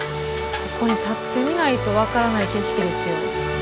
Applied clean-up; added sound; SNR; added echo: none; Sawing + Crushing; 11 dB; none.